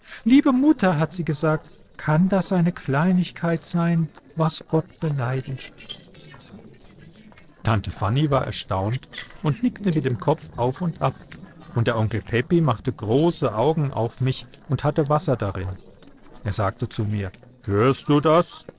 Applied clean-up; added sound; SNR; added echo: neural separator model SepFormer DNS4.